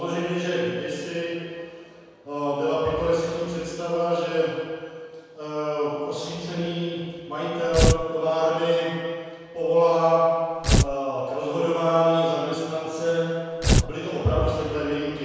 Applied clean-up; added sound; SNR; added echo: none; Tearing; -5 dB; reverberation time 1.9 s.